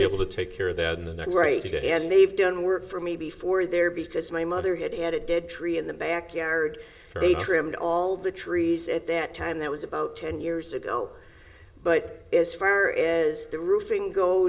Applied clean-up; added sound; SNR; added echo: none; none; none; reverberation time 2.2 s.